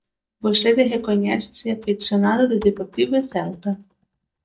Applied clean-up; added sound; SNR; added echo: neural mask model DeepFilterNet 3.